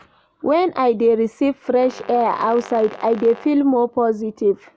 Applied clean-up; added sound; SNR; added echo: none; Brass instrument; 19 dB; none.